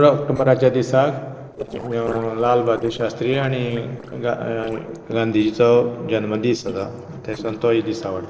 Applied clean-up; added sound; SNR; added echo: neural separator model SepFormer DNS4.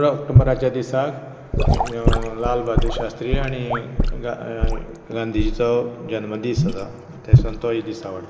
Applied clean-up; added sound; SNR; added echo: none; Sink (filling or washing) / Gurgling / Liquid; -3 dB; reverberation time 2.4 s.